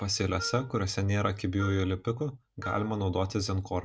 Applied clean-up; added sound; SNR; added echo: neural mask model RNNoise.